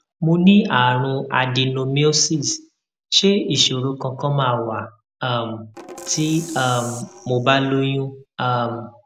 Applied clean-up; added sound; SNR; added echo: none; Percussion; 18 dB; none.